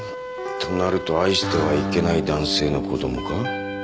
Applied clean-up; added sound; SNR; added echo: none; Wind instrument, woodwind instrument; 12 dB; none.